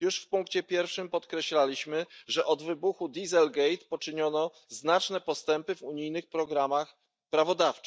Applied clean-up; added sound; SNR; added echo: neural mask model DeepFilterNet 3.